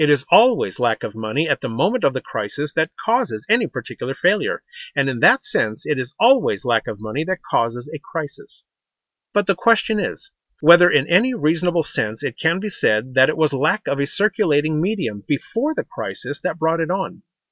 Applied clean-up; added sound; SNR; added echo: none; none; none; none.